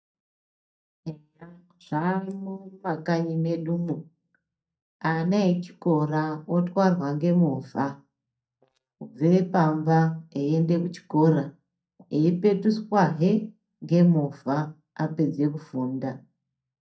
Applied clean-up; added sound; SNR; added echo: neural mask model DeepFilterNet 3.